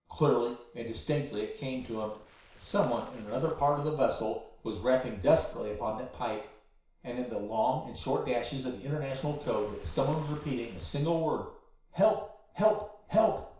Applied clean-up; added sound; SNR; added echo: neural separator model SepFormer DNS4.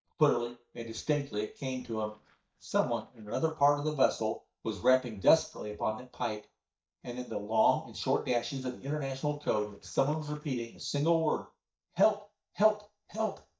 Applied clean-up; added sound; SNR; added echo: neural mask model DeepFilterNet 3.